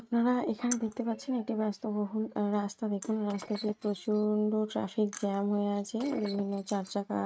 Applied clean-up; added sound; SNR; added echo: neural mask model RNNoise.